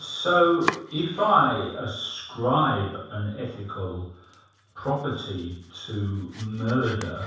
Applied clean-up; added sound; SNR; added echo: none; Domestic sounds, home sounds; 15 dB; reverberation time 0.7 s.